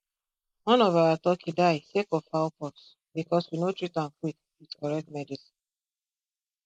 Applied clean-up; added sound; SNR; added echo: neural mask model Resemble Enhance denoiser.